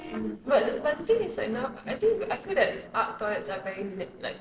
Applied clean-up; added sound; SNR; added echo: neural separator model SepFormer DNS4.